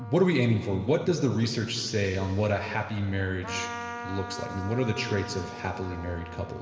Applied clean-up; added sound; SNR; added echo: none; Trumpet; 13 dB; reverberation time 2.1 s.